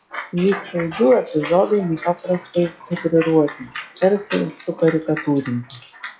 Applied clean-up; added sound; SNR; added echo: classical method log-MMSE.